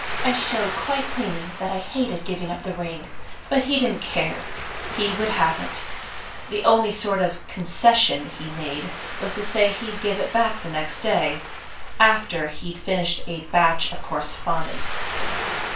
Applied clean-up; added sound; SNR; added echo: none; Ocean; 10 dB; reverberation time 0.3 s.